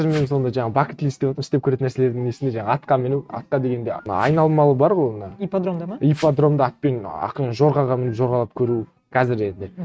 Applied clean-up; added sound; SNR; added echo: neural mask model RNNoise.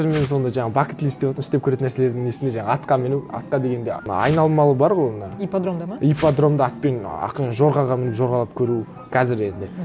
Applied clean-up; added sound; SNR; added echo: none; Whoosh, swoosh, swish; 16 dB; none.